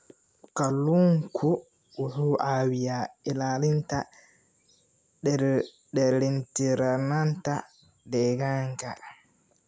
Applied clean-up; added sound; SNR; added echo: none; none; none; none.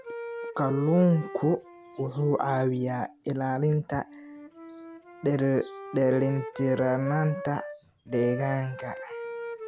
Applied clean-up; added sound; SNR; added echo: none; Wind instrument, woodwind instrument; 12 dB; none.